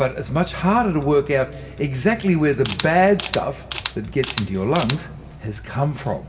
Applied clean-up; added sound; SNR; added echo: none; Camera; 13 dB; reverberation time 1.3 s.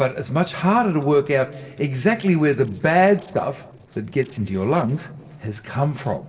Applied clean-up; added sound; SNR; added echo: neural separator model SepFormer DNS4.